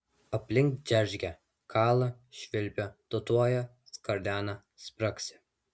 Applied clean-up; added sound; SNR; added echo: none; none; none; none.